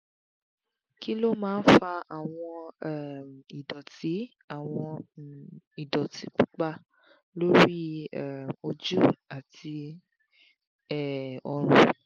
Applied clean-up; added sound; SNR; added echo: none; none; none; none.